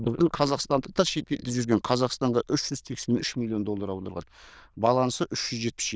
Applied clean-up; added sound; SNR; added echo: neural diffusion model UNIVERSE++.